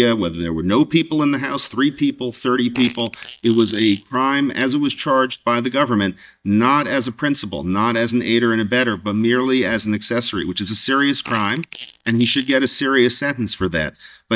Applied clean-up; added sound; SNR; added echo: neural mask model DeepFilterNet 3.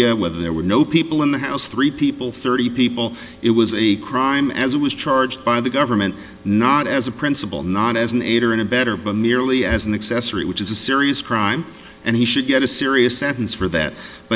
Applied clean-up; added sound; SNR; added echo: none; none; none; none.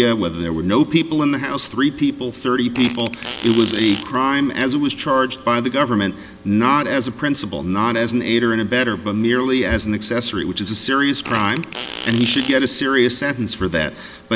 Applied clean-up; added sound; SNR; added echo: none; Fart; 12 dB; none.